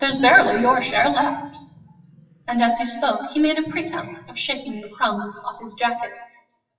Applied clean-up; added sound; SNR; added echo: classical method WPE with log-MMSE.